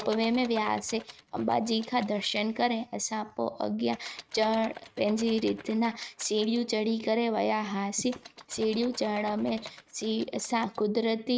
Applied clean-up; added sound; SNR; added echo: neural mask model RNNoise.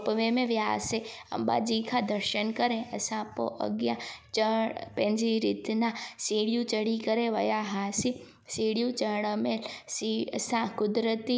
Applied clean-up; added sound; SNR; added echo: none; none; none; none.